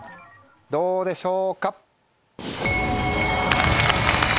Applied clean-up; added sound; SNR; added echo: none; none; none; none.